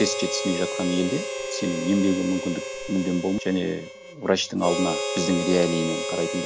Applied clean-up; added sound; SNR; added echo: none; Harmonica; 5 dB; none.